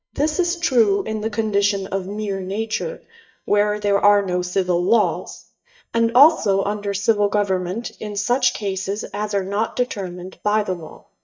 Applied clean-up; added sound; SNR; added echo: neural mask model DeepFilterNet 3.